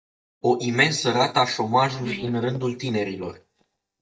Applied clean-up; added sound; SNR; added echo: neural mask model DeepFilterNet 3.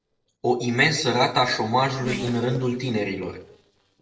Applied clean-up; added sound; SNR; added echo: neural separator model SepFormer DNS4.